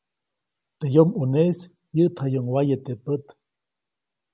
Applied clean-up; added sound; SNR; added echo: none; none; none; none.